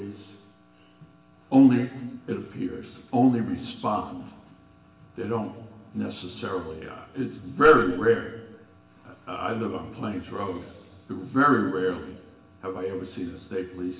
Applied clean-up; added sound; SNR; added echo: none; none; none; reverberation time 1.2 s.